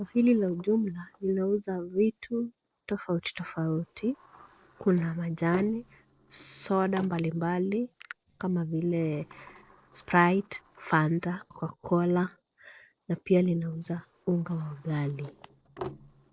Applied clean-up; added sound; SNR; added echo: neural separator model SepFormer DNS4.